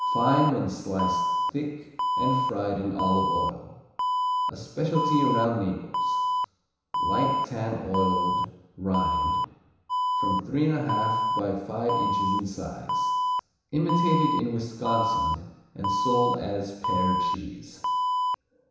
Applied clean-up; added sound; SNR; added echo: none; Alarm; -1 dB; reverberation time 1.0 s.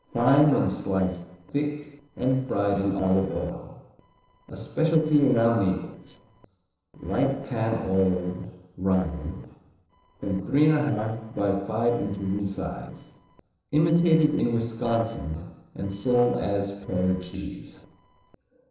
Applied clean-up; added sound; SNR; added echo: neural separator model SepFormer DNS4.